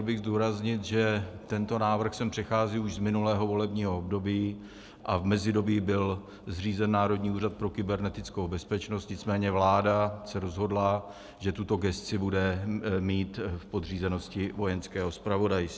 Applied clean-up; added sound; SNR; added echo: none; none; none; none.